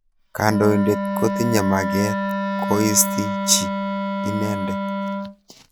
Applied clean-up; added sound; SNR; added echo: none; Wind instrument, woodwind instrument; 2 dB; none.